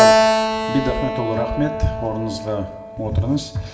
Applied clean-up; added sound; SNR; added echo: none; Keyboard (musical); -3 dB; reverberation time 0.6 s.